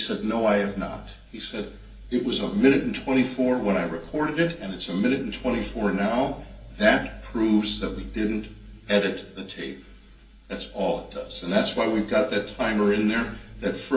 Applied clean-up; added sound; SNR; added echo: none; none; none; reverberation time 0.3 s.